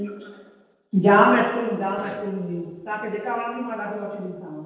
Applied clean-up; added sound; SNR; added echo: neural separator model SepFormer DNS4.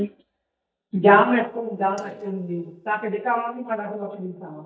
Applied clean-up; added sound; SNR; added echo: neural mask model DeepFilterNet 3.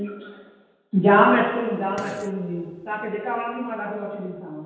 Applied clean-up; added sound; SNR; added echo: none; Fart; 20 dB; reverberation time 1.2 s.